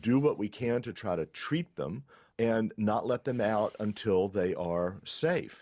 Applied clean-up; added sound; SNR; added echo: none; none; none; none.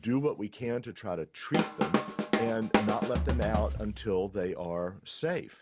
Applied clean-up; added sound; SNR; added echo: none; Drum kit; -2 dB; none.